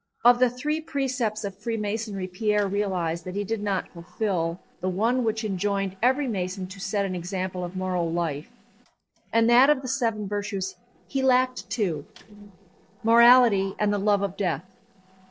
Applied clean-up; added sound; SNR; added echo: neural separator model SepFormer DNS4.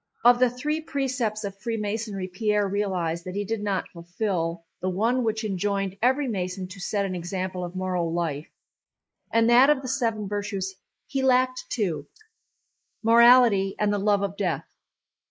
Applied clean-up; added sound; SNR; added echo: neural mask model Resemble Enhance denoiser.